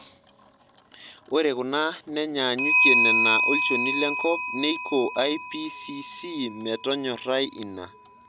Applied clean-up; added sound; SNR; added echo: none; Clock; 0 dB; none.